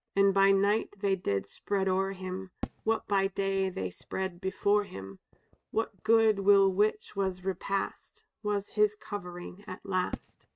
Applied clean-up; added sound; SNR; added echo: neural mask model RNNoise.